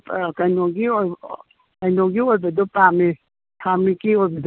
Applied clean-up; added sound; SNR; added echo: none; none; none; none.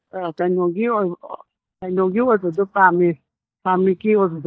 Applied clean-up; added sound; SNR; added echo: neural mask model DeepFilterNet 3.